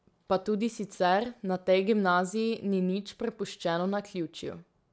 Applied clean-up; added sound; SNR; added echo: none; none; none; none.